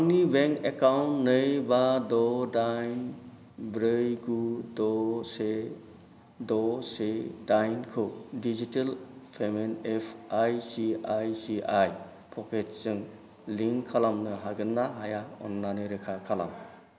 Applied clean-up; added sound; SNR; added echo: none; none; none; none.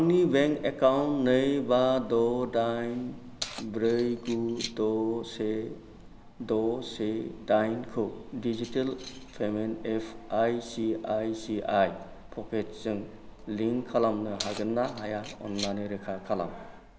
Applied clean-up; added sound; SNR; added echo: none; Keys jangling; 17 dB; none.